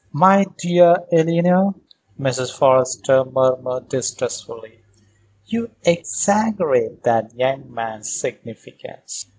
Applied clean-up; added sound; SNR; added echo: none; none; none; none.